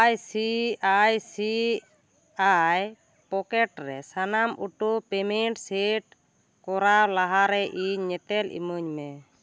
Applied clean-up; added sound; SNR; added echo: none; none; none; none.